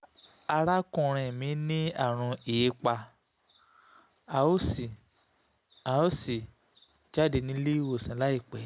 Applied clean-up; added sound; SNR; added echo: none; none; none; none.